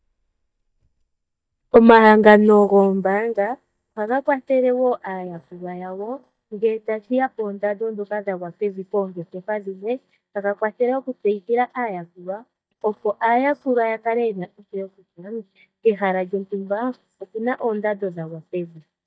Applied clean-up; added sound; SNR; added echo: neural mask model DeepFilterNet 3.